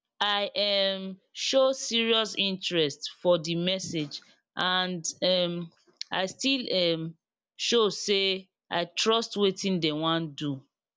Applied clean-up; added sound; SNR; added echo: none; none; none; none.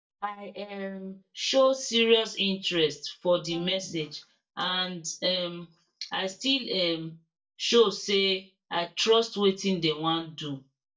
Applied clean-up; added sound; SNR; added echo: neural mask model DeepFilterNet 3.